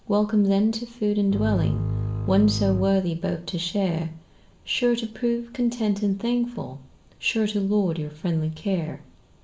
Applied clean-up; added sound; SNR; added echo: none; Bowed string instrument; 3 dB; reverberation time 0.4 s.